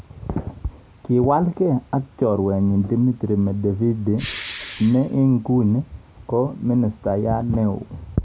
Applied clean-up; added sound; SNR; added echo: none; Respiratory sounds; 14 dB; none.